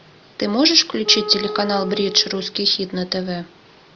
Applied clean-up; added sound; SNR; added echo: none; Wind instrument, woodwind instrument; 11 dB; none.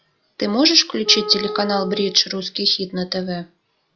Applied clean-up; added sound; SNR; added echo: classical method log-MMSE.